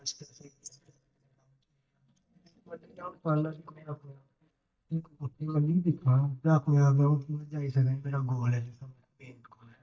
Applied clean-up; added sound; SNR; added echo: neural mask model DeepFilterNet 3.